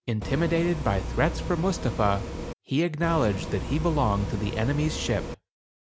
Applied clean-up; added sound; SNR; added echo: none; Bus; 5 dB; none.